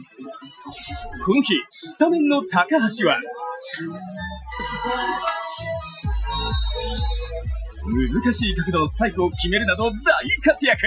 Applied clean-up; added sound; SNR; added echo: classical method Wiener filter.